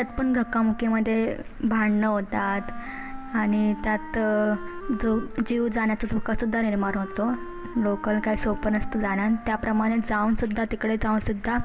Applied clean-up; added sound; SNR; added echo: none; Wind instrument, woodwind instrument; 16 dB; reverberation time 1.9 s.